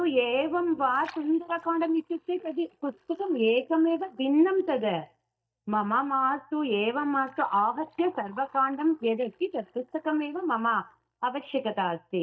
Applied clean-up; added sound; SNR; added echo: neural mask model DeepFilterNet 3.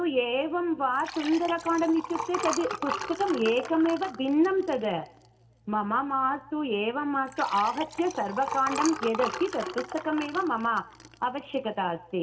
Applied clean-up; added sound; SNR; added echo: none; Liquid; 11 dB; reverberation time 0.7 s.